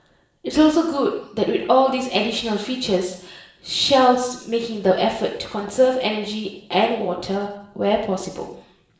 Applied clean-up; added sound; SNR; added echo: none; none; none; reverberation time 0.7 s.